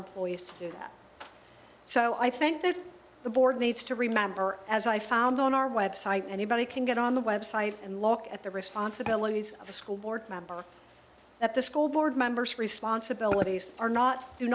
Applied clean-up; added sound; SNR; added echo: none; none; none; none.